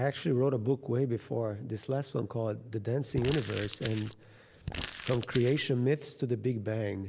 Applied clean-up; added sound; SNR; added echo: none; Crumpling, crinkling; 9 dB; none.